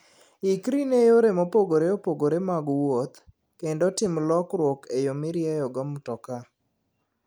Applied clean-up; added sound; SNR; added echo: none; none; none; none.